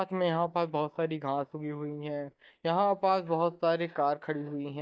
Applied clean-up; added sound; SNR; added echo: neural mask model DeepFilterNet 3.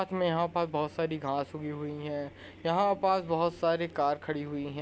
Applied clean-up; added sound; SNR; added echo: none; none; none; none.